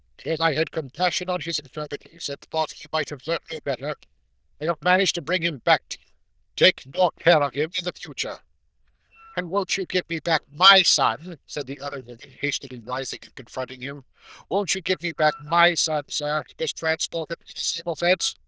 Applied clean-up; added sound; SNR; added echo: neural diffusion model UNIVERSE++.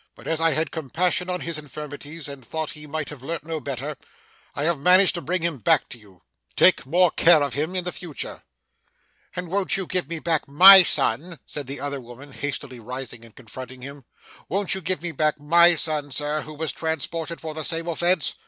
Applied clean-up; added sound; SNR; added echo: none; none; none; none.